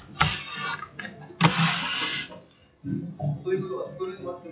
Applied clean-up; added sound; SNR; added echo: classical method WPE with log-MMSE.